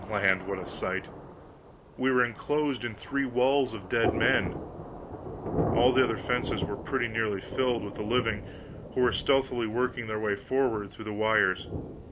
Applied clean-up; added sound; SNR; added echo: none; Thunder; 7 dB; none.